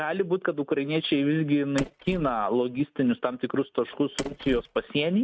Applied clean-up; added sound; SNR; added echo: neural mask model RNNoise.